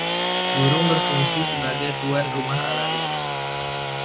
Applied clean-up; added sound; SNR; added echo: none; Sawing / Engine; -2 dB; none.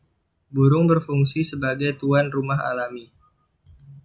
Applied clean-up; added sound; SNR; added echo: none; none; none; none.